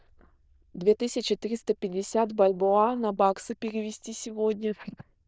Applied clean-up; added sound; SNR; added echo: neural diffusion model UNIVERSE++.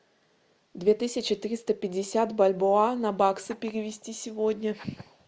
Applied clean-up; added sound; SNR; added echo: none; none; none; none.